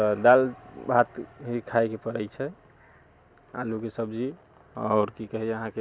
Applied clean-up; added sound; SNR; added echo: none; none; none; none.